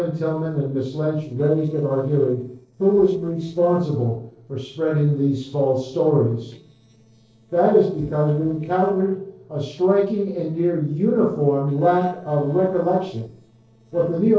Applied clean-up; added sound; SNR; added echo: neural separator model SepFormer DNS4.